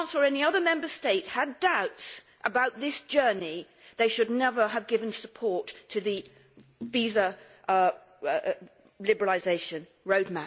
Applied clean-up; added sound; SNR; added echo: none; none; none; none.